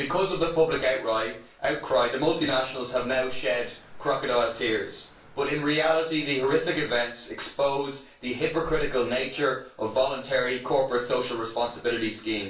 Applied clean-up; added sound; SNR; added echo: none; Cricket; 12 dB; reverberation time 0.3 s.